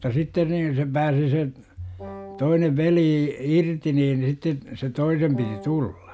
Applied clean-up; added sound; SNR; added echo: none; Wind instrument, woodwind instrument; 16 dB; none.